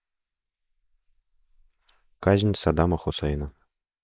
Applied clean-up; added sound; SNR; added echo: neural mask model Resemble Enhance denoiser.